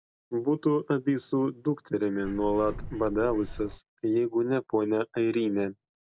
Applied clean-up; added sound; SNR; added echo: none; Bird; 12 dB; none.